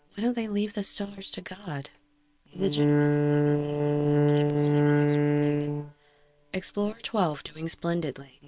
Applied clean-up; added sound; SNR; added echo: neural separator model SepFormer WHAM!.